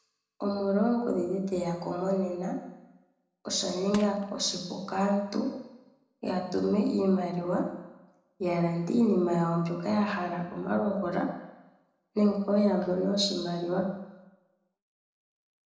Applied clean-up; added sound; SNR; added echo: none; Crushing; 14 dB; reverberation time 0.9 s.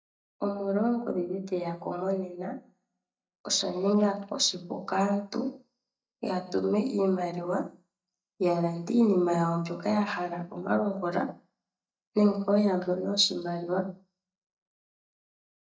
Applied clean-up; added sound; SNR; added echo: neural mask model DeepFilterNet 3.